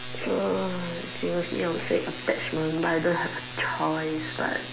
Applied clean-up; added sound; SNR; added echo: none; none; none; none.